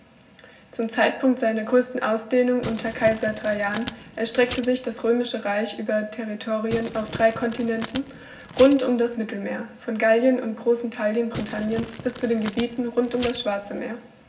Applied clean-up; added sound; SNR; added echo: none; Crumpling, crinkling; 12 dB; reverberation time 0.4 s.